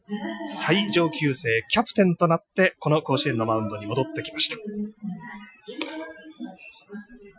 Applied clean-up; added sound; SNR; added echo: classical method Wiener filter.